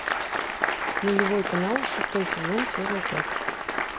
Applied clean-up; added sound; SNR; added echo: none; Applause; -2 dB; none.